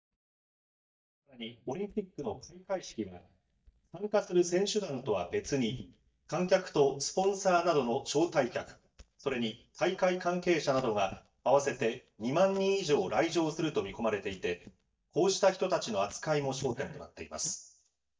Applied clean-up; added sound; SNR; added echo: neural mask model DeepFilterNet 3.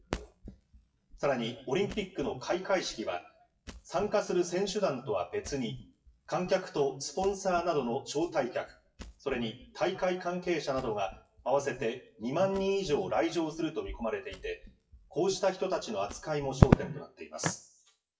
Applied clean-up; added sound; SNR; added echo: classical method WPE with log-MMSE.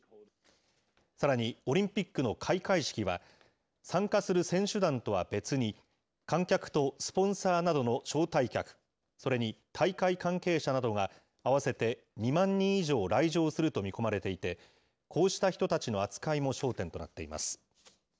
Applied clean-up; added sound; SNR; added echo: none; none; none; none.